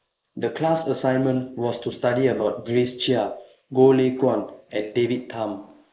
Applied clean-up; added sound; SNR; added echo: neural mask model Resemble Enhance denoiser.